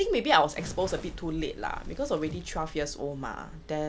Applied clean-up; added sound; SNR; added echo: none; Gull, seagull + Crackle; 12 dB; none.